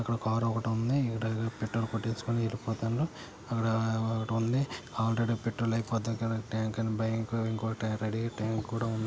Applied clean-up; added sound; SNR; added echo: none; none; none; none.